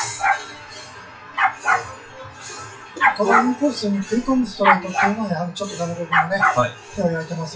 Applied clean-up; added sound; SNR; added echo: classical method WPE with log-MMSE.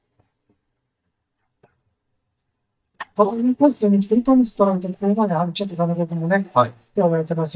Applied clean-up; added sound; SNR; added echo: neural mask model DeepFilterNet 3.